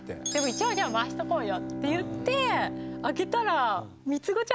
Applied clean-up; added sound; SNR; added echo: none; Bowed string instrument; 8 dB; none.